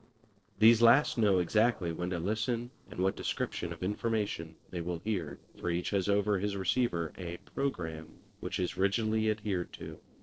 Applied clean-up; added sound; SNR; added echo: neural separator model SepFormer DNS4.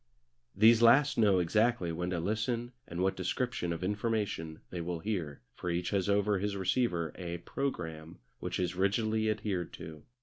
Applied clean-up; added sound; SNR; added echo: none; none; none; none.